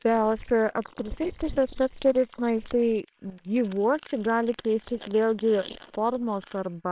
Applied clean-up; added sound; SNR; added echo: neural separator model SepFormer WHAMR!.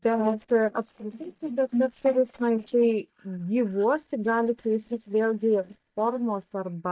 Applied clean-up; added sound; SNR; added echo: neural mask model DeepFilterNet 3.